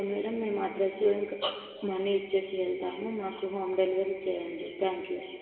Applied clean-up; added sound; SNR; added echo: none; none; none; reverberation time 1.9 s.